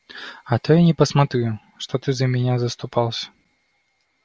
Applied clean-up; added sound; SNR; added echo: none; none; none; none.